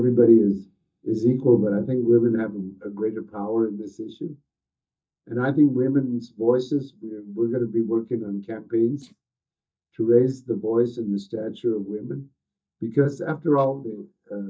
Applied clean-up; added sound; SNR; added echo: neural mask model DeepFilterNet 3.